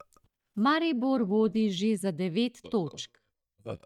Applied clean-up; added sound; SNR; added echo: neural mask model DeepFilterNet 3.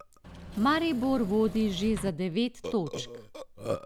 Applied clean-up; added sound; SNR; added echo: none; Engine / Mechanisms + Burping, eructation; 11 dB; none.